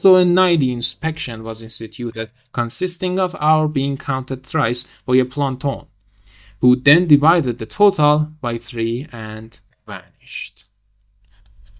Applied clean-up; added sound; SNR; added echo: neural mask model DeepFilterNet 3.